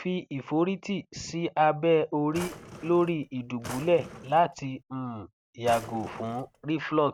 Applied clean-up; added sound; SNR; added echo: none; Drawer open or close; 16 dB; none.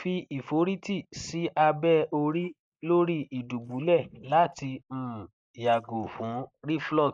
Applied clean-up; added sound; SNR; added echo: neural mask model Resemble Enhance denoiser.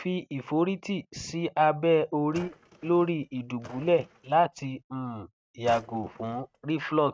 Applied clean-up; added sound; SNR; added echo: neural mask model RNNoise.